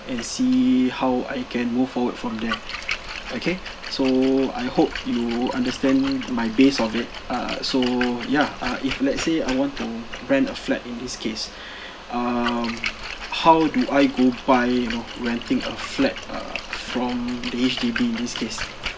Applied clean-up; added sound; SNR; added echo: none; Splash, splatter; 11 dB; none.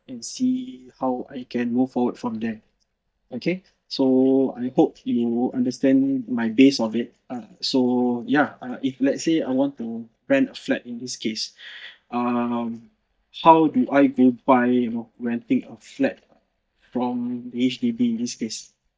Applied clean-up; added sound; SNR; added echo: neural mask model DeepFilterNet 3.